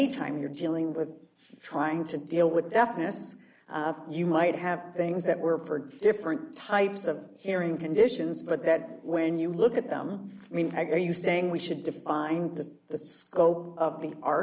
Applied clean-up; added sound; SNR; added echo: none; none; none; none.